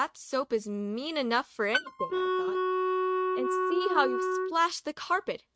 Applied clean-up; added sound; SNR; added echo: neural mask model RNNoise.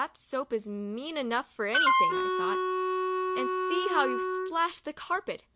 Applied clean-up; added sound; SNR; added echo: none; Wind instrument, woodwind instrument; -5 dB; none.